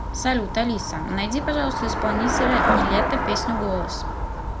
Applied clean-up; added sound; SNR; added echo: none; Traffic noise, roadway noise / Bicycle; -2 dB; none.